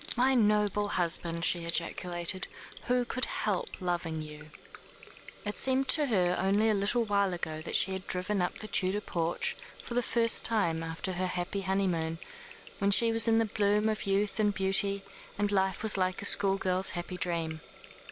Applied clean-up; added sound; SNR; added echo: none; Sink (filling or washing) / Water tap, faucet; 15 dB; none.